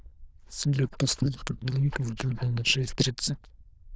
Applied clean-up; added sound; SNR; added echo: neural diffusion model UNIVERSE++.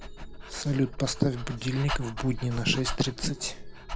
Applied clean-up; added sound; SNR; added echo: none; Dog; 6 dB; none.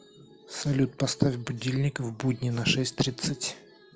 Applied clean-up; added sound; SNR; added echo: none; none; none; none.